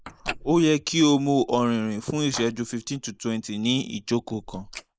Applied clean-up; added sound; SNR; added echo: neural mask model Resemble Enhance denoiser.